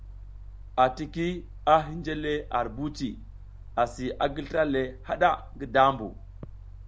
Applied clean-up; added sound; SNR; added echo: none; Mechanical fan; 14 dB; none.